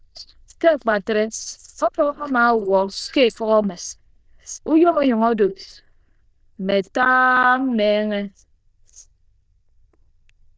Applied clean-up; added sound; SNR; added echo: neural diffusion model UNIVERSE++.